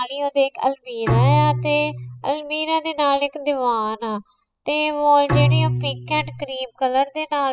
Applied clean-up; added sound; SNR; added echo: classical method spectral subtraction.